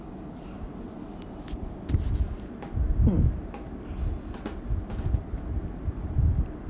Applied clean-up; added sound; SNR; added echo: none; Drum / Drum kit; 17 dB; none.